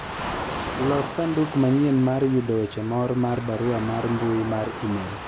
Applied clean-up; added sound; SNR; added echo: none; Waves, surf; 9 dB; none.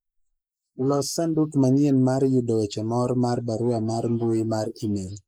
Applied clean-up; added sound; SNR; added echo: neural mask model Resemble Enhance denoiser.